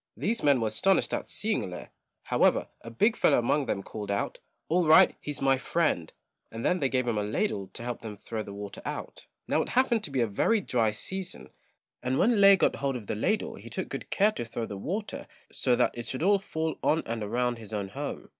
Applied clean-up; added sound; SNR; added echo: none; none; none; none.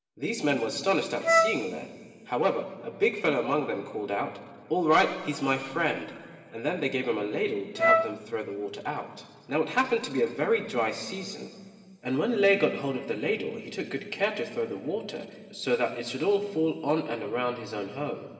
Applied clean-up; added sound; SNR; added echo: none; Wind instrument, woodwind instrument; -3 dB; reverberation time 2.7 s.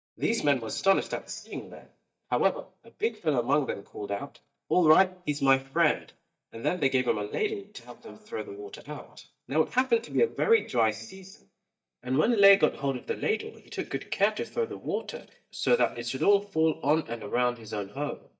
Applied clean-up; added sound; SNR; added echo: neural mask model DeepFilterNet 3.